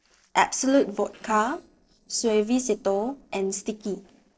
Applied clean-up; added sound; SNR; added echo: neural separator model SepFormer DNS4.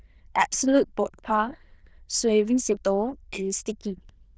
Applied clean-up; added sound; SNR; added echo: neural diffusion model UNIVERSE++.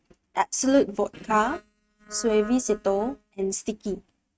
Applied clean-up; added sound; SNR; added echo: neural mask model RNNoise.